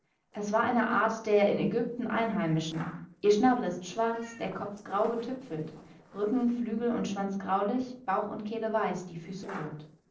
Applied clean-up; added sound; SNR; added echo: neural separator model SepFormer DNS4.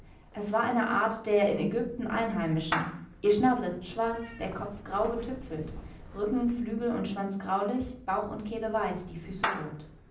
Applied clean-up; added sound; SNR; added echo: none; Meow / Clapping; 12 dB; reverberation time 0.6 s.